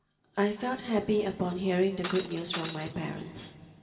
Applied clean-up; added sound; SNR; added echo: none; Shatter; 10 dB; reverberation time 2.3 s.